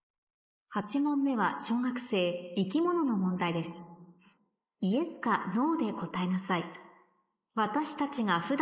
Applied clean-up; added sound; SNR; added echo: neural mask model Resemble Enhance denoiser.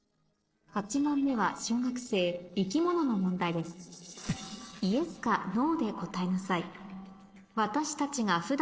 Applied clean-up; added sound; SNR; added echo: neural separator model SepFormer DNS4.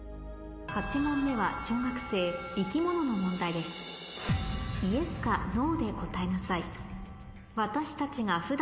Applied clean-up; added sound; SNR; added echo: none; none; none; none.